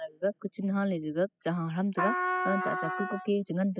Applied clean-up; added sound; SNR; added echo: classical method spectral subtraction.